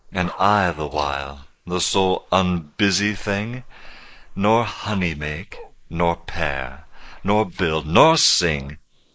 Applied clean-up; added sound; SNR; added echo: neural mask model Resemble Enhance denoiser.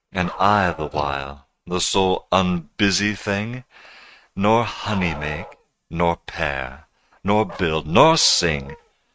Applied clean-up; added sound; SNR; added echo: neural mask model RNNoise.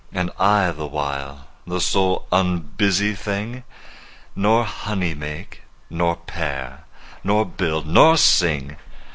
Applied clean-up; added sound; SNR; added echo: none; none; none; none.